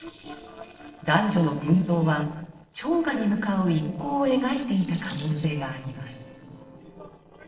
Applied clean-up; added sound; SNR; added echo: neural separator model SepFormer DNS4.